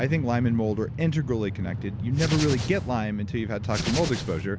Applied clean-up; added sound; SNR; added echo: none; Train + Hands; 5 dB; none.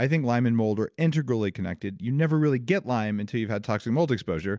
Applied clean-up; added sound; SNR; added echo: none; none; none; none.